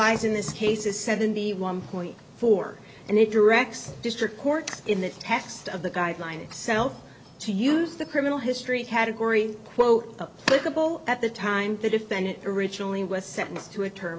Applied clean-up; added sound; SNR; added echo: none; none; none; none.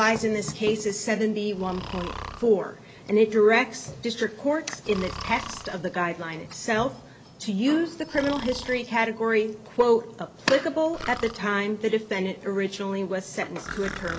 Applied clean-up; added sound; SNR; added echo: none; Breathing; 17 dB; none.